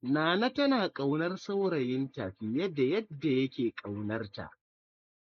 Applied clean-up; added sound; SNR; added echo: neural mask model Resemble Enhance denoiser.